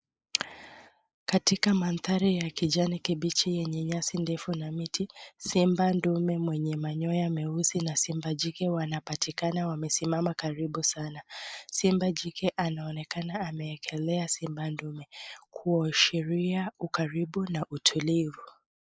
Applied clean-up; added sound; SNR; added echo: neural mask model Resemble Enhance denoiser.